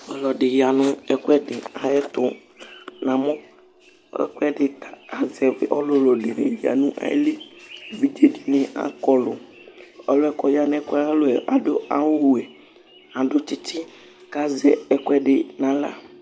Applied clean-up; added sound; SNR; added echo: none; none; none; none.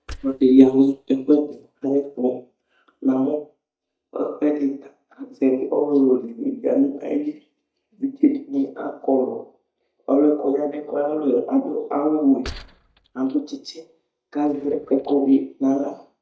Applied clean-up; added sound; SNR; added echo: neural mask model DeepFilterNet 3.